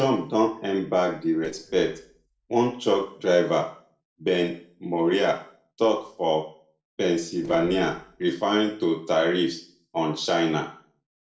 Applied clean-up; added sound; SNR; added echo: neural separator model SepFormer DNS4.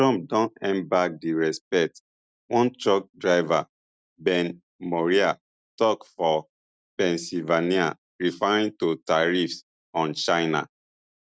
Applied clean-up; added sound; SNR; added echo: none; none; none; none.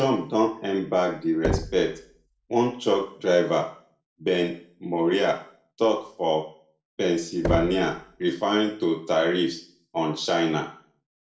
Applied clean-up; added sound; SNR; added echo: none; Knock; 9 dB; reverberation time 0.4 s.